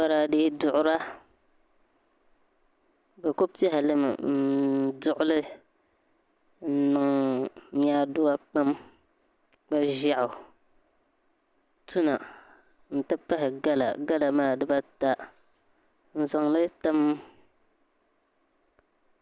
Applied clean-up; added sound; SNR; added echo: none; none; none; none.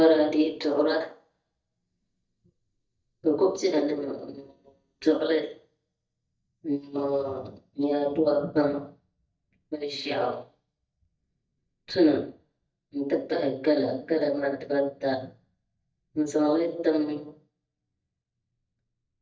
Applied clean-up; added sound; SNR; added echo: neural mask model DeepFilterNet 3.